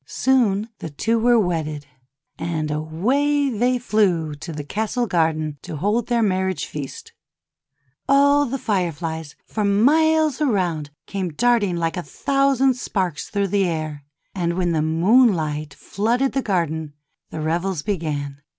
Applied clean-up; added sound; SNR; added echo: none; none; none; none.